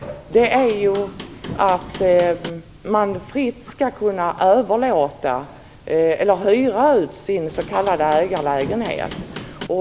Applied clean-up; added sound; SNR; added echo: none; Hammer / Wood; 13 dB; none.